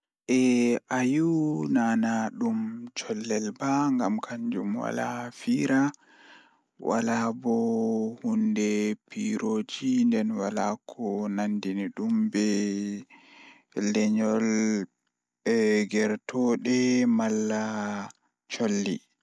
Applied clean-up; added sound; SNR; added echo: none; none; none; none.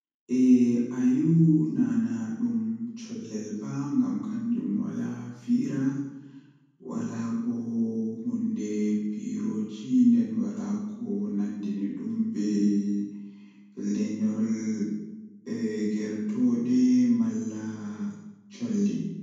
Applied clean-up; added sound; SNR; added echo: none; none; none; reverberation time 1.1 s.